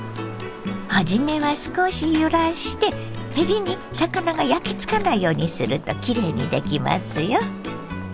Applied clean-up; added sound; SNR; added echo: none; Liquid; 18 dB; none.